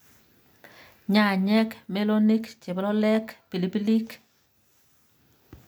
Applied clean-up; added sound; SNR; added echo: none; none; none; none.